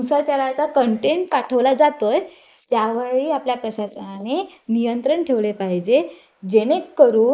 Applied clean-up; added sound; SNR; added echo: neural mask model Resemble Enhance denoiser.